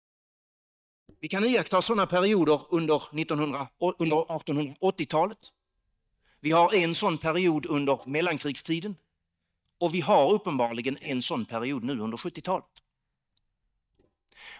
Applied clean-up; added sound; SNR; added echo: neural mask model DeepFilterNet 3.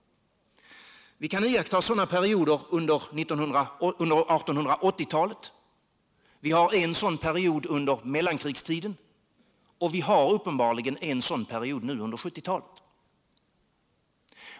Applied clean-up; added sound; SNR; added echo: none; none; none; none.